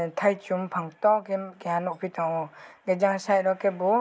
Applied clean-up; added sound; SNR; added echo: none; none; none; none.